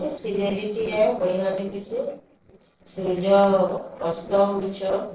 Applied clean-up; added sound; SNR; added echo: neural separator model SepFormer DNS4.